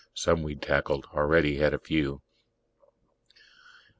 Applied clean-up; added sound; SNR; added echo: none; none; none; none.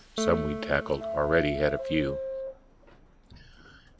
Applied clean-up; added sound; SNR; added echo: none; Subway, metro, underground + Piano; 5 dB; none.